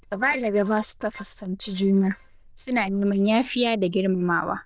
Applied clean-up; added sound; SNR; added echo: neural diffusion model UNIVERSE++.